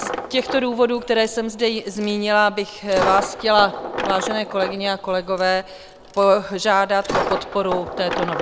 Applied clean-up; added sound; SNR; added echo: none; Coin (dropping); 8 dB; none.